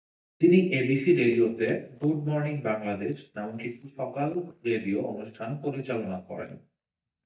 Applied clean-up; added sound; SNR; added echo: neural mask model DeepFilterNet 3.